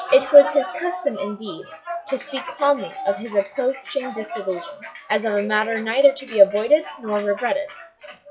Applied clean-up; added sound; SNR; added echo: classical method log-MMSE.